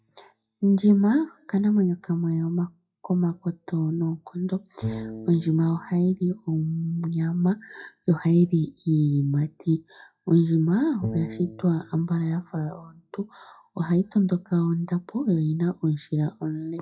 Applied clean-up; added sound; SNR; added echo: classical method WPE with log-MMSE.